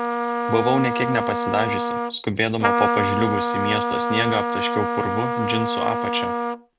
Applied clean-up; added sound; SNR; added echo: none; Trumpet; -1 dB; none.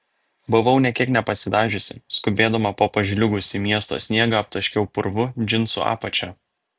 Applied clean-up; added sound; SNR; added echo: none; none; none; none.